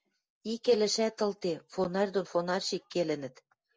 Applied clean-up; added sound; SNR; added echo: none; none; none; none.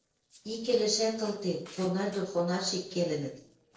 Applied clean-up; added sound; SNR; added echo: neural separator model SepFormer DNS4.